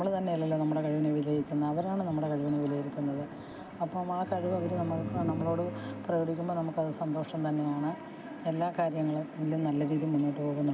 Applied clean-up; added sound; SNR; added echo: none; Bowed string instrument; 12 dB; reverberation time 0.5 s.